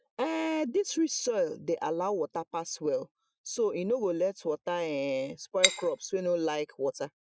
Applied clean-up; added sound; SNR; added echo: classical method Wiener filter.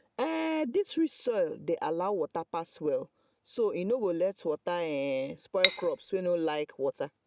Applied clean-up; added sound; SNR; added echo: none; Cutlery, silverware / Dishes, pots, and pans; -3 dB; none.